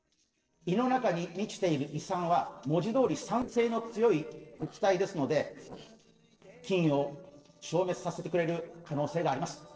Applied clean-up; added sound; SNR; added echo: neural separator model SepFormer DNS4.